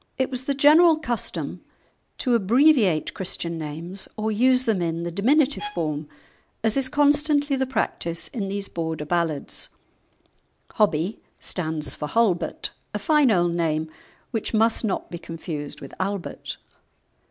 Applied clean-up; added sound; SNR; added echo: none; Bowed string instrument; 18 dB; none.